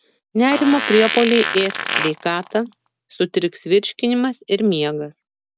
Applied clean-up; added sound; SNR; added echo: none; Fart; 6 dB; none.